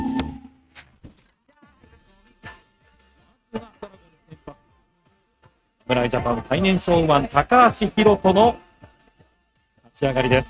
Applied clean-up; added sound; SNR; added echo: neural mask model RNNoise.